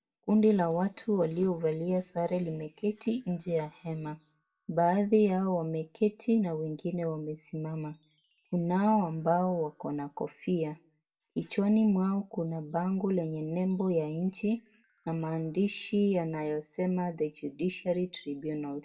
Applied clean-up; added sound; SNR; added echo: none; Chime; 19 dB; reverberation time 0.2 s.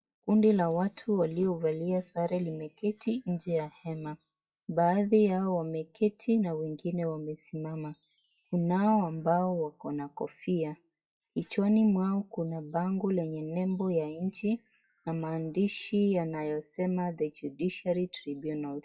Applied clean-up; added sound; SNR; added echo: classical method WPE with log-MMSE.